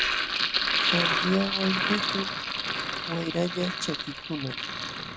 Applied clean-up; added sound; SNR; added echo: none; Sink (filling or washing); -3 dB; none.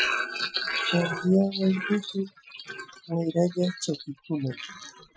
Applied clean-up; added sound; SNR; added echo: classical method Wiener filter.